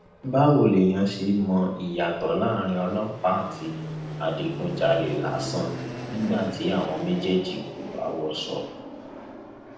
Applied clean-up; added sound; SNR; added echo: none; Fixed-wing aircraft, airplane; 11 dB; reverberation time 0.8 s.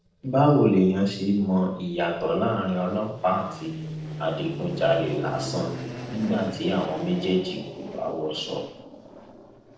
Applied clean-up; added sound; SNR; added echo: neural separator model SepFormer DNS4.